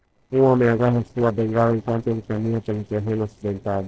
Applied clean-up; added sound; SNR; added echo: neural separator model SepFormer DNS4.